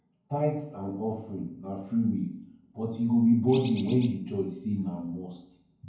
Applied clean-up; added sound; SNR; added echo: none; Bird; 8 dB; reverberation time 0.9 s.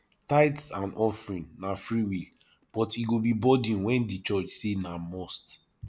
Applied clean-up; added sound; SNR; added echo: none; none; none; none.